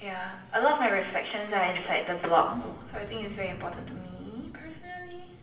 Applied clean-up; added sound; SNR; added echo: none; Wind; 18 dB; reverberation time 0.7 s.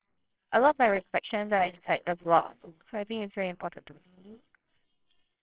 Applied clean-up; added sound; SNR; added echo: neural separator model SepFormer WHAMR!.